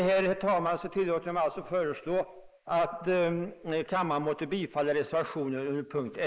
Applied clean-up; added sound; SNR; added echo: neural mask model Resemble Enhance denoiser.